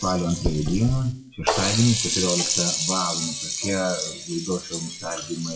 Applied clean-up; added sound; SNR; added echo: classical method WPE with log-MMSE.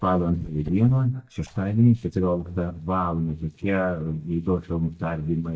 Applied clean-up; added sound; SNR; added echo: neural mask model DeepFilterNet 3.